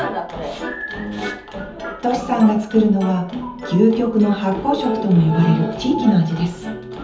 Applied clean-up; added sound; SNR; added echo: none; none; none; reverberation time 0.7 s.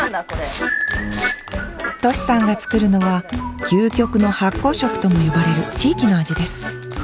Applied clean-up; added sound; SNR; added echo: none; none; none; none.